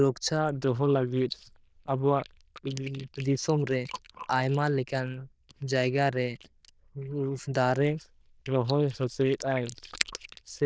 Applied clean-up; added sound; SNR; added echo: neural diffusion model UNIVERSE++.